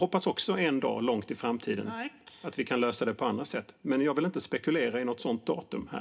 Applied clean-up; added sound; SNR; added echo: none; none; none; reverberation time 0.3 s.